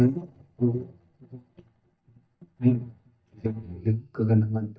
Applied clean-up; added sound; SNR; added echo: neural mask model DeepFilterNet 3.